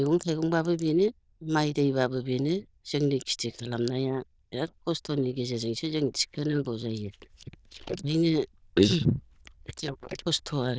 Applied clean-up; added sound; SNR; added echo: neural diffusion model UNIVERSE++.